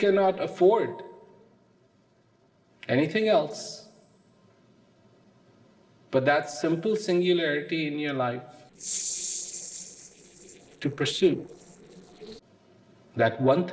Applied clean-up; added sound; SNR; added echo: neural separator model SepFormer DNS4.